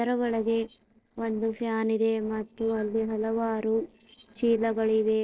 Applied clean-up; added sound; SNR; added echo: neural separator model SepFormer DNS4.